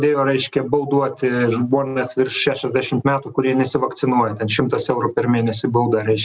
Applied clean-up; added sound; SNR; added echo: none; none; none; none.